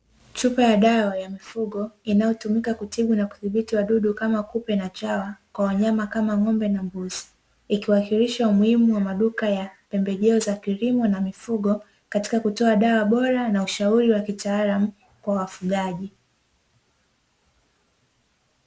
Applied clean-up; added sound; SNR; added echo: none; none; none; none.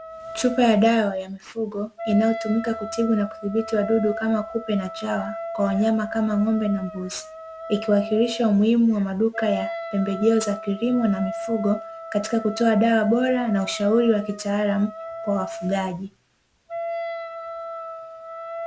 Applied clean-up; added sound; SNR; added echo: none; Wind instrument, woodwind instrument; 10 dB; none.